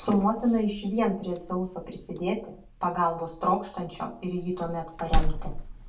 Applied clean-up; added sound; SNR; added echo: none; Slam; 3 dB; reverberation time 0.3 s.